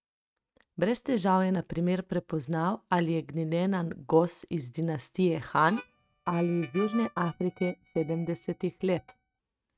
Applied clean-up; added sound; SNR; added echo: neural mask model RNNoise.